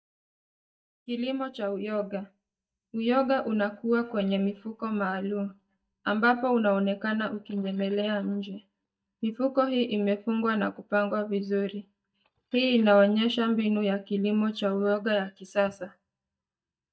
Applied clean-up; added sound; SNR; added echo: neural mask model DeepFilterNet 3.